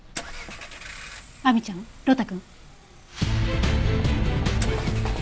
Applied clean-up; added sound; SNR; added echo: none; Engine / Car; 18 dB; none.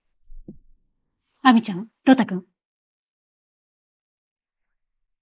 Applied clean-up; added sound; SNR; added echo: neural mask model Resemble Enhance denoiser.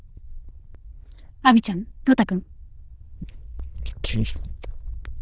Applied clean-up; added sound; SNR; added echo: neural diffusion model UNIVERSE++.